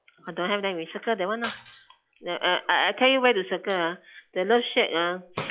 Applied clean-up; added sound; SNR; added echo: classical method log-MMSE.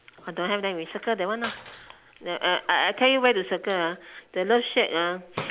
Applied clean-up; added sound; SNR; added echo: none; Gunshot, gunfire; 18 dB; none.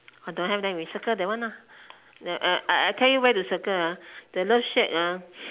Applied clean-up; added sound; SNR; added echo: none; none; none; none.